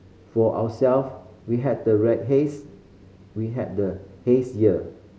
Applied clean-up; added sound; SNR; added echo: none; none; none; none.